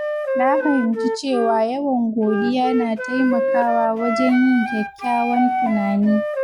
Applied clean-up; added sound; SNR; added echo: none; Wind instrument, woodwind instrument; 4 dB; none.